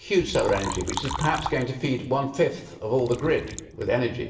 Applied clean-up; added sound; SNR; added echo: none; Liquid; 10 dB; reverberation time 1.0 s.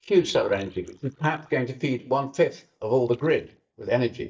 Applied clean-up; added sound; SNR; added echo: neural mask model DeepFilterNet 3.